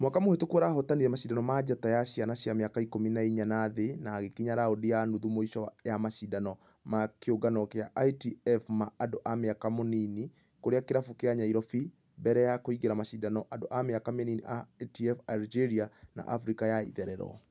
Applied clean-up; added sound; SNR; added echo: none; none; none; none.